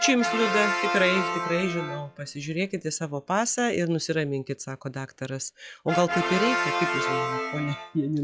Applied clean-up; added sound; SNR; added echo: classical method log-MMSE.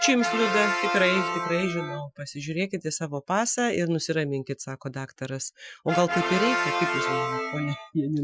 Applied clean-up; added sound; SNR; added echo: classical method Wiener filter.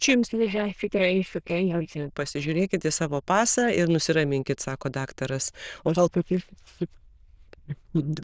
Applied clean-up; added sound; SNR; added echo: neural diffusion model UNIVERSE++.